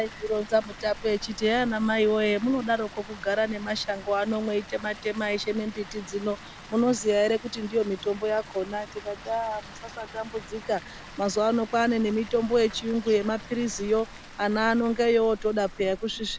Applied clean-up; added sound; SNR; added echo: none; Water; 16 dB; none.